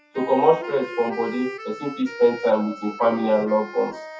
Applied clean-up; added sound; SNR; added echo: classical method WPE with log-MMSE.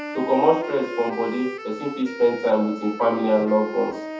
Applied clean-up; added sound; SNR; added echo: none; Wind instrument, woodwind instrument; 11 dB; reverberation time 0.5 s.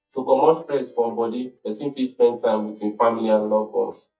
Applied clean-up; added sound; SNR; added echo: neural mask model DeepFilterNet 3.